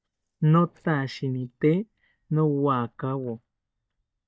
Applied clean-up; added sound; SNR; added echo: neural mask model DeepFilterNet 3.